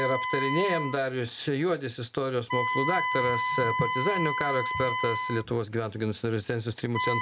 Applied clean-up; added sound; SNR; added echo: none; Wind instrument, woodwind instrument; 2 dB; none.